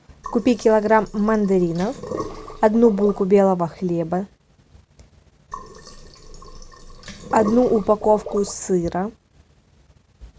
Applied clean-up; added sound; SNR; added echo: none; Sink (filling or washing); 13 dB; none.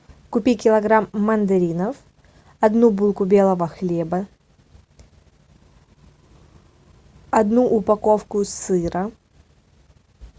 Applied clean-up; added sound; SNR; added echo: none; none; none; none.